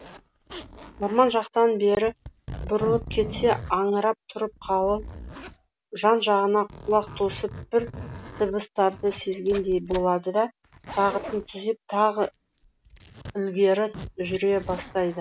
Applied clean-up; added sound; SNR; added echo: none; Zipper (clothing); 15 dB; none.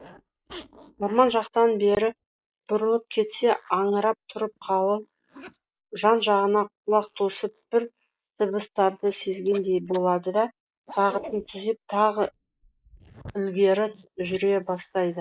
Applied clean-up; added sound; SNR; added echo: neural mask model Resemble Enhance denoiser.